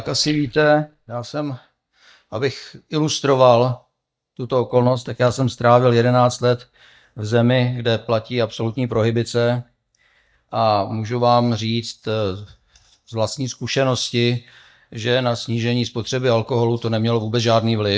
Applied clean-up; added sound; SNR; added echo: neural mask model DeepFilterNet 3.